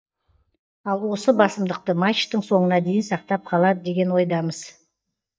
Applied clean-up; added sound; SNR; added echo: neural mask model DeepFilterNet 3.